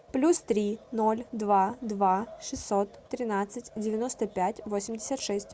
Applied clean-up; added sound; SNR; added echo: none; none; none; none.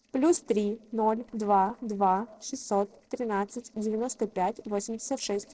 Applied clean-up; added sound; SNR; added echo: neural separator model SepFormer DNS4.